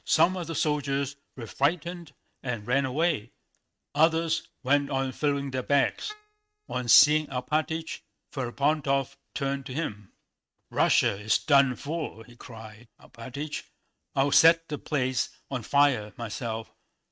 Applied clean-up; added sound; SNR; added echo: neural mask model RNNoise.